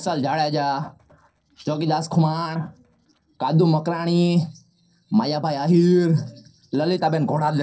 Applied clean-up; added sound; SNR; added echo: neural separator model SepFormer DNS4.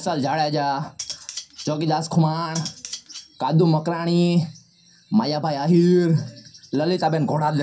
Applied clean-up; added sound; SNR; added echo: none; Cutlery, silverware; 16 dB; reverberation time 0.3 s.